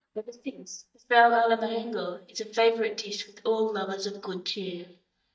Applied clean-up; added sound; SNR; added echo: neural mask model DeepFilterNet 3.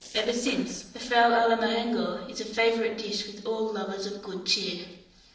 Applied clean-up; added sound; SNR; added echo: neural separator model SepFormer DNS4.